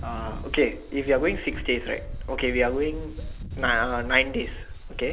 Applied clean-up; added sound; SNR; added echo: none; Wind; 8 dB; none.